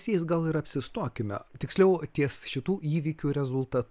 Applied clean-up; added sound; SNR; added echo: none; none; none; none.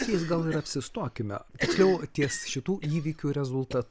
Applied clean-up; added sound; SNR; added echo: none; Cough; 8 dB; none.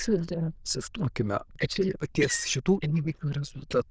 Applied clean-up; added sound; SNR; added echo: neural diffusion model UNIVERSE++.